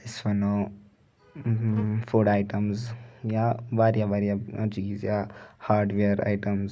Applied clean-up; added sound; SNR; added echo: none; none; none; none.